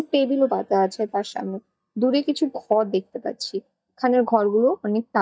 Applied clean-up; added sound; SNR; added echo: neural mask model DeepFilterNet 3.